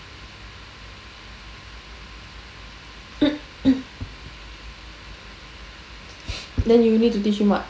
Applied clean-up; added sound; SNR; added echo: none; none; none; none.